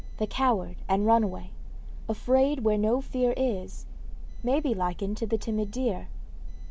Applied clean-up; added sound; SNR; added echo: none; none; none; none.